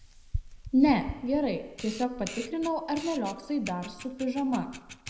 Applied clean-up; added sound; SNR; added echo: none; Camera; 12 dB; reverberation time 0.7 s.